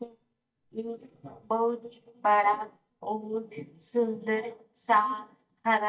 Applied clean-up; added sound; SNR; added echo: neural mask model DeepFilterNet 3.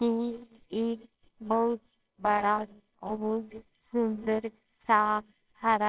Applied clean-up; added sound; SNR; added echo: neural separator model SepFormer WHAMR!.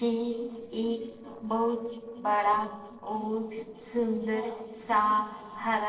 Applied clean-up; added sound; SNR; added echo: neural separator model SepFormer DNS4.